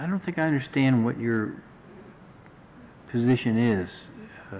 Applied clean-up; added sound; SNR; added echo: none; none; none; none.